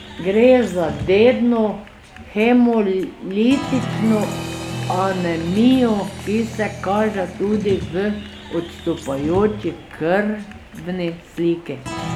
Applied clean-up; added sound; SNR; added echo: none; Applause; 11 dB; none.